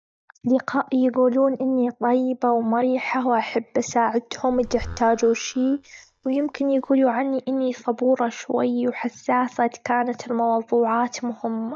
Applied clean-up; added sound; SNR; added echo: neural mask model DeepFilterNet 3.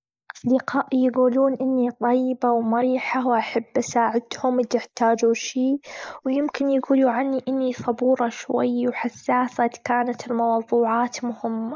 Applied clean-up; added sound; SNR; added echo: neural mask model Resemble Enhance denoiser.